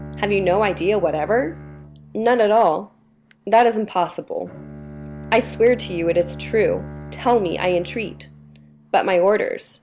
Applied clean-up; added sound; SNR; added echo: none; Bowed string instrument; 16 dB; none.